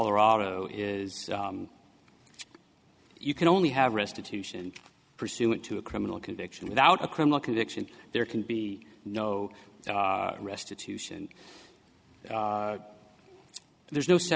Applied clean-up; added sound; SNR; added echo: none; none; none; none.